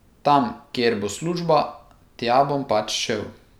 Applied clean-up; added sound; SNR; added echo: none; none; none; none.